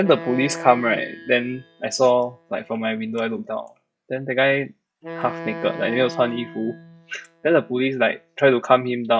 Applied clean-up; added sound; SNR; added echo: classical method log-MMSE.